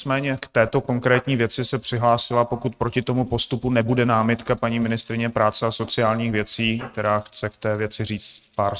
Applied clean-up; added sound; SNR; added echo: neural mask model RNNoise.